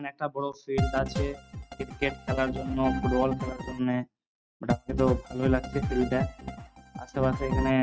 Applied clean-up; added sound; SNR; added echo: neural mask model RNNoise.